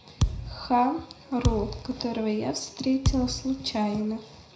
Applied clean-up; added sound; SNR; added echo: none; Thump, thud; 2 dB; reverberation time 0.5 s.